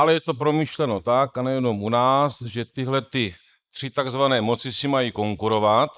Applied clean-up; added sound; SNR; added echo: neural mask model Resemble Enhance denoiser.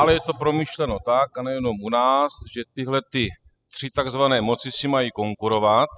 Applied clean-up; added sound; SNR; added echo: classical method spectral subtraction.